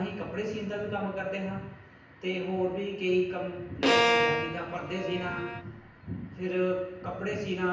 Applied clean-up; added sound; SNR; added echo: none; Bowed string instrument; -4 dB; reverberation time 0.9 s.